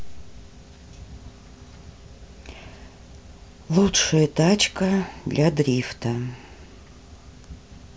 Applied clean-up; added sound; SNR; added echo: none; none; none; none.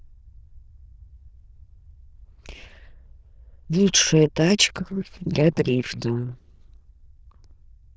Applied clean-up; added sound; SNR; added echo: neural diffusion model UNIVERSE++.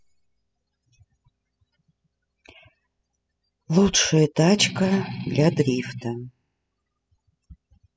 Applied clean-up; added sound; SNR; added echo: classical method spectral subtraction.